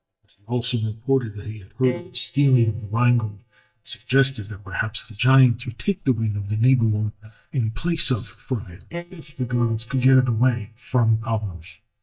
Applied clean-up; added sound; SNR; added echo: neural mask model DeepFilterNet 3.